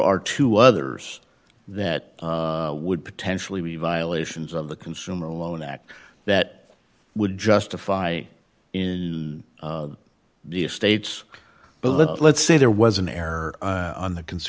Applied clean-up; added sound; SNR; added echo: none; none; none; none.